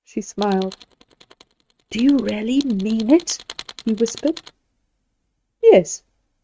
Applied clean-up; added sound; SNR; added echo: neural mask model RNNoise.